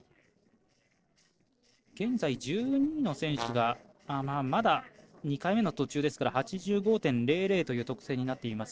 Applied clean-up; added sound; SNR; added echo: neural separator model SepFormer DNS4.